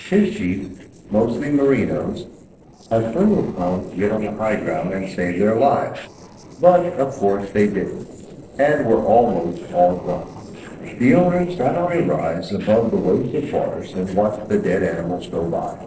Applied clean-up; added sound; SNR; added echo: neural separator model SepFormer DNS4.